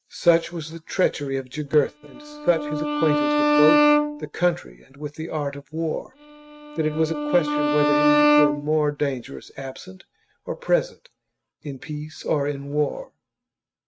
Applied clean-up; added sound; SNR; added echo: neural mask model RNNoise.